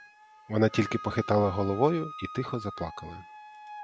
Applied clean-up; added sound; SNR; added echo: none; Wind instrument, woodwind instrument; 13 dB; none.